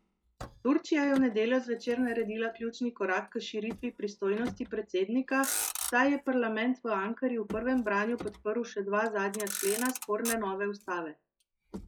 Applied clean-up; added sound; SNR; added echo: classical method log-MMSE.